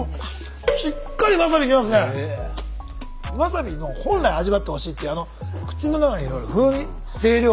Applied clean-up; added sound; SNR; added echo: none; none; none; none.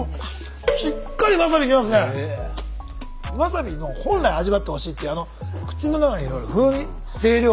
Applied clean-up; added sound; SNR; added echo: none; Brass instrument; 19 dB; none.